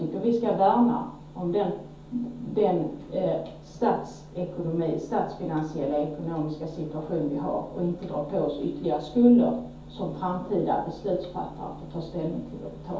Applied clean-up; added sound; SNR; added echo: none; none; none; reverberation time 0.6 s.